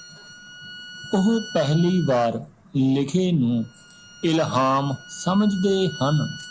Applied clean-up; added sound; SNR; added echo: none; Bowed string instrument; 18 dB; none.